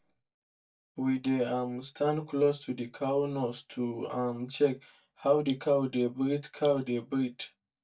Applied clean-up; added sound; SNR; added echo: neural mask model DeepFilterNet 3.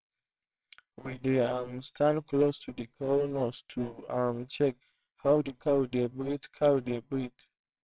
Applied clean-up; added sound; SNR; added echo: neural separator model SepFormer WHAMR!.